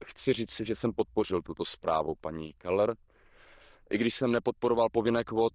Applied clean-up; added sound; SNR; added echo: neural diffusion model UNIVERSE++.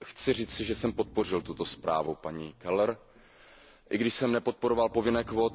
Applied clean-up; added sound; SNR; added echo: none; Breathing; 20 dB; none.